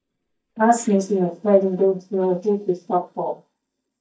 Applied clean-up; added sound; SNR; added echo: neural mask model DeepFilterNet 3.